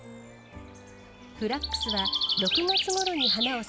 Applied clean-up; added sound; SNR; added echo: none; Bird; -2 dB; none.